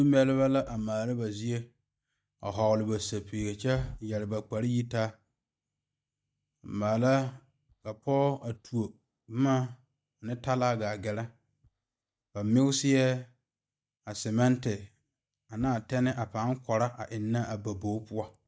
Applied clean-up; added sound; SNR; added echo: neural mask model DeepFilterNet 3.